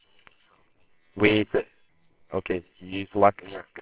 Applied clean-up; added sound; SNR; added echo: neural separator model SepFormer WHAMR!.